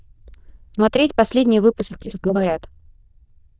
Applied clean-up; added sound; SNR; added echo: neural diffusion model UNIVERSE++.